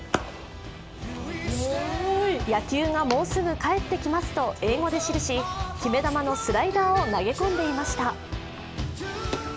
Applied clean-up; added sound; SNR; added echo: none; none; none; none.